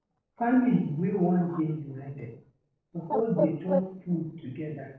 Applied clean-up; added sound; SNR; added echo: neural separator model SepFormer DNS4.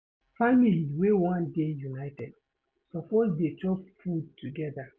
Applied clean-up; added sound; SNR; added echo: none; none; none; none.